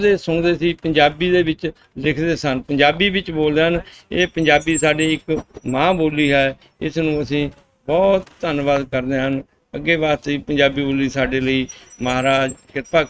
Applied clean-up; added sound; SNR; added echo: neural mask model RNNoise.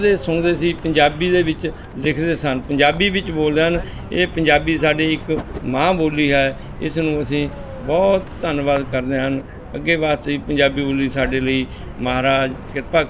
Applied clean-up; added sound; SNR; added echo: none; Car; 12 dB; none.